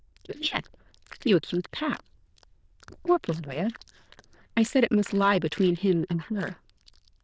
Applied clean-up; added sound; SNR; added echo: neural diffusion model UNIVERSE++.